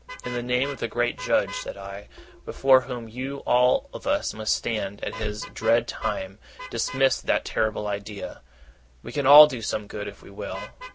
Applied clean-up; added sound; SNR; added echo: none; Vehicle horn, car horn, honking; 19 dB; none.